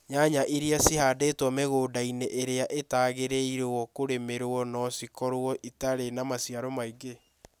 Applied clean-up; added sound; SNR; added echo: none; none; none; none.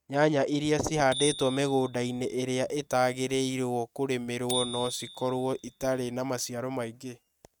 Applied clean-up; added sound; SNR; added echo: neural mask model RNNoise.